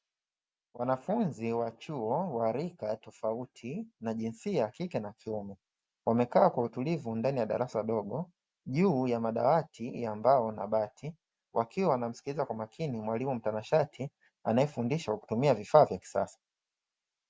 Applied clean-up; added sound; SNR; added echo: none; none; none; none.